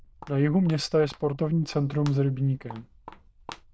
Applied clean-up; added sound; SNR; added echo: neural diffusion model UNIVERSE++.